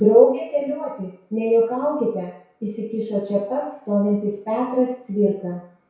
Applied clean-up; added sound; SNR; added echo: none; none; none; reverberation time 0.6 s.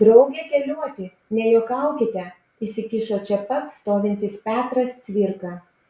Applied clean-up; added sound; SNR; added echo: none; none; none; none.